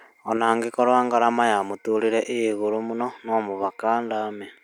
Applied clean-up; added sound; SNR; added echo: none; none; none; none.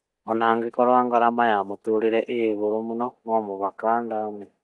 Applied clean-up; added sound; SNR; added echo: neural mask model DeepFilterNet 3.